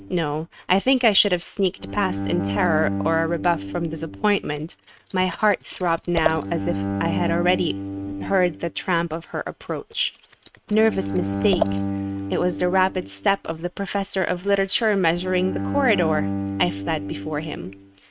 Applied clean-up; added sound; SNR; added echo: neural mask model RNNoise.